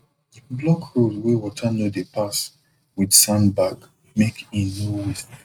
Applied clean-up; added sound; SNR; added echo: neural mask model RNNoise.